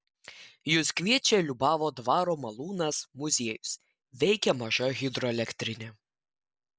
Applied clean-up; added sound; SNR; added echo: none; none; none; none.